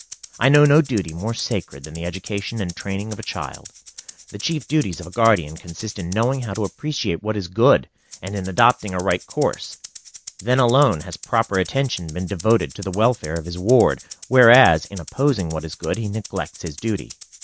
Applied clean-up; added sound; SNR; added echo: none; Rattle (instrument); 20 dB; none.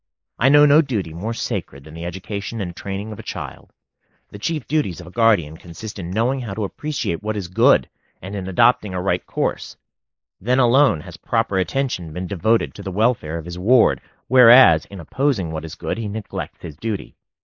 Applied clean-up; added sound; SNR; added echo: neural mask model Resemble Enhance denoiser.